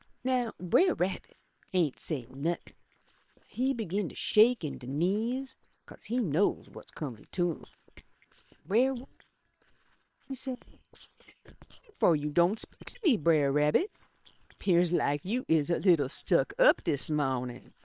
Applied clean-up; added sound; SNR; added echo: neural separator model SepFormer WHAM!.